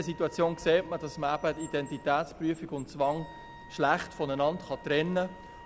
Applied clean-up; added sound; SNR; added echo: none; Wind instrument, woodwind instrument + Car; 16 dB; none.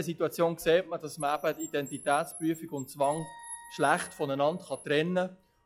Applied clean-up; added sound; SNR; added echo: classical method log-MMSE.